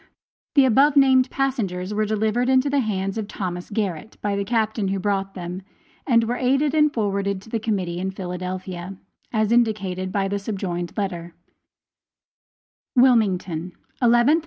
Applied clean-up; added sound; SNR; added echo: none; none; none; none.